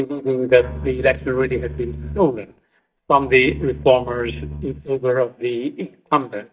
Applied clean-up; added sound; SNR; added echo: neural mask model DeepFilterNet 3.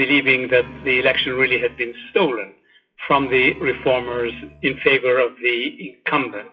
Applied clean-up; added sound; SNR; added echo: classical method WPE with log-MMSE.